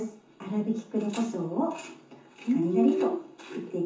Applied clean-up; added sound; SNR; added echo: none; none; none; reverberation time 0.6 s.